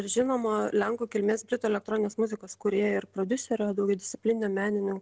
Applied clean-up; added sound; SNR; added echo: none; none; none; none.